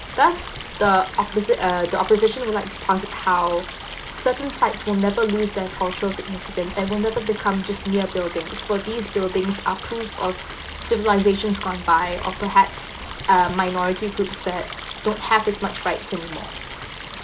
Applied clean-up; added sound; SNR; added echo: none; Stream; 12 dB; none.